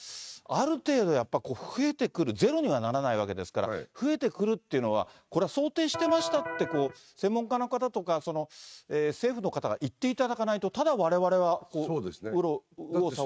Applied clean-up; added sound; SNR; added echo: neural mask model RNNoise.